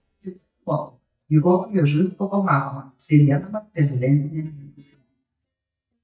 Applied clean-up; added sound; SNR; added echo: neural mask model DeepFilterNet 3.